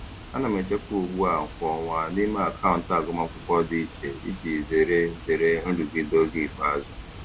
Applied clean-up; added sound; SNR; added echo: none; Water; 14 dB; none.